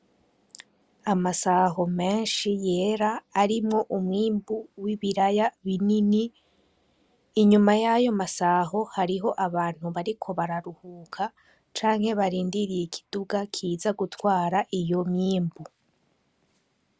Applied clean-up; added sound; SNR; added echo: none; none; none; none.